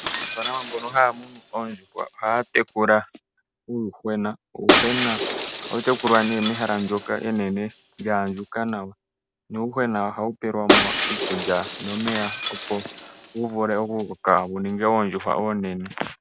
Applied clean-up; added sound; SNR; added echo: none; Shatter; 2 dB; none.